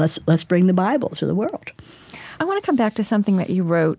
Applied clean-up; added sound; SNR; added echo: none; none; none; none.